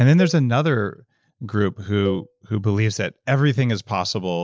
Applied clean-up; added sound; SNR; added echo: neural separator model SepFormer DNS4.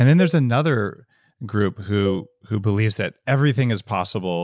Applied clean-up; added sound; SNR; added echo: none; Cowbell; 17 dB; none.